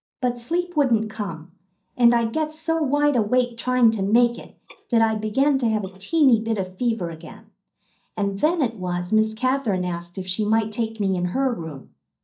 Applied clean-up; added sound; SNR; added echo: neural mask model DeepFilterNet 3.